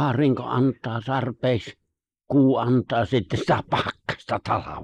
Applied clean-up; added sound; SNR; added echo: neural mask model Resemble Enhance denoiser.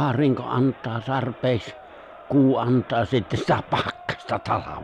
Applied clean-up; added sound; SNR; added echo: none; Crowd; 20 dB; none.